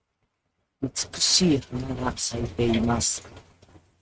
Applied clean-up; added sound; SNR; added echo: neural mask model RNNoise.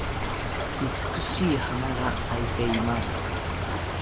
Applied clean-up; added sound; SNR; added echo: none; Stream / Trickle, dribble; -1 dB; none.